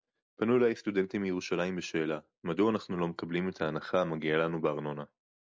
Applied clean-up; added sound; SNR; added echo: none; none; none; none.